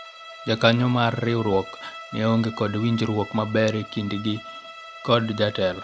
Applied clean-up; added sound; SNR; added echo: none; Bowed string instrument; 16 dB; none.